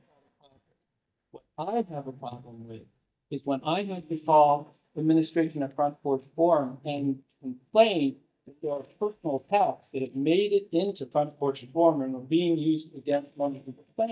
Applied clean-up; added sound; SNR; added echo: neural mask model DeepFilterNet 3.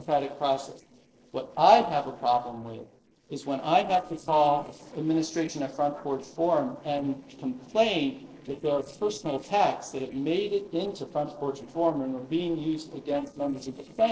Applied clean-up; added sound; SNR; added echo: neural separator model SepFormer DNS4.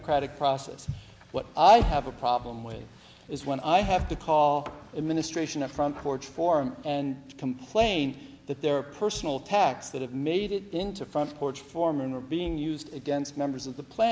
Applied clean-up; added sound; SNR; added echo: none; none; none; none.